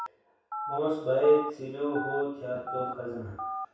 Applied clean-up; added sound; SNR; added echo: none; Telephone; 8 dB; reverberation time 0.7 s.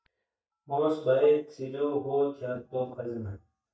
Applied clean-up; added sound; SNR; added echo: neural mask model DeepFilterNet 3.